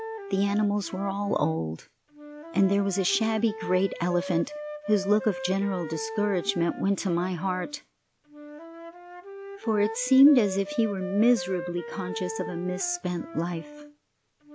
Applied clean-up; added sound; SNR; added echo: none; Wind instrument, woodwind instrument; 11 dB; none.